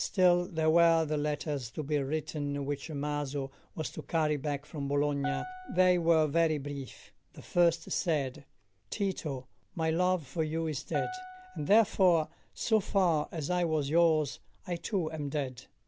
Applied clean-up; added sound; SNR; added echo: none; Piano; 12 dB; none.